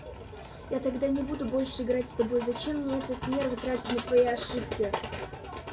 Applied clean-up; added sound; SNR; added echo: none; none; none; reverberation time 0.2 s.